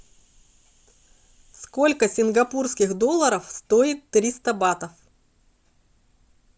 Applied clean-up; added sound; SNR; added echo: none; none; none; none.